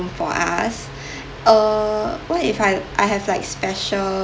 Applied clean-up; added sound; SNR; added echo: none; none; none; none.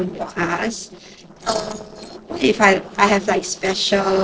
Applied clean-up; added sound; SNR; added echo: neural separator model SepFormer DNS4.